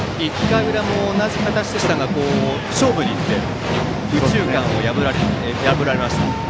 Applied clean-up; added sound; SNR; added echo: none; none; none; none.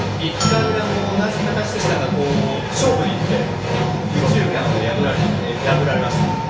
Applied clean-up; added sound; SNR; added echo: none; Bell; 12 dB; reverberation time 0.4 s.